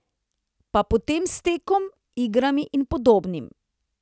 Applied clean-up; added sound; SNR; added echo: none; none; none; none.